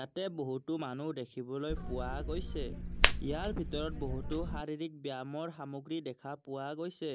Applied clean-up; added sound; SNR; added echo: none; Hands; -5 dB; none.